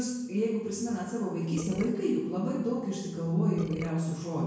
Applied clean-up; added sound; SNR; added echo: none; Burping, eructation; 13 dB; reverberation time 1.0 s.